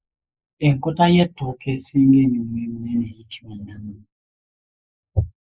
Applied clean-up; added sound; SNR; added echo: neural mask model Resemble Enhance denoiser.